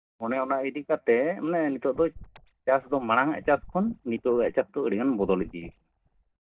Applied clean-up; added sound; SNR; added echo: neural mask model DeepFilterNet 3.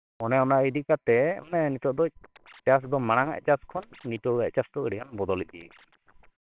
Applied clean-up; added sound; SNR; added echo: neural separator model SepFormer WHAMR!.